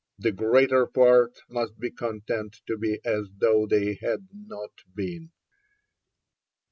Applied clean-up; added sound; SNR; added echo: none; none; none; none.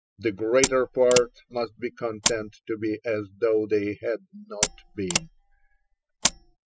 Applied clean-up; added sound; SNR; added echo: classical method spectral subtraction.